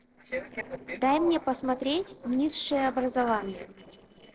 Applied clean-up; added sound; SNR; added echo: neural separator model SepFormer DNS4.